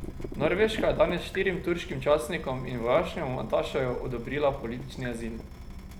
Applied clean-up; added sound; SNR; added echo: none; Drip / Water tap, faucet; 10 dB; none.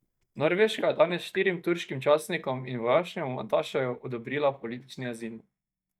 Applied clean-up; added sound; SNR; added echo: neural mask model DeepFilterNet 3.